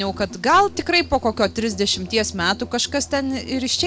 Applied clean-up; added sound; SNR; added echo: none; Musical instrument; 17 dB; none.